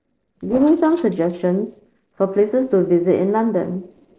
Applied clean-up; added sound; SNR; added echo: neural separator model SepFormer DNS4.